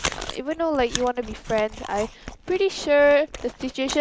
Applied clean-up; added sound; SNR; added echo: none; Chewing, mastication; 12 dB; none.